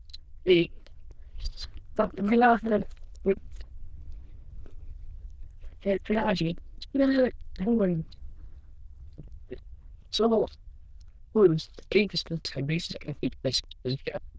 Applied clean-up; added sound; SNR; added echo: neural diffusion model UNIVERSE++.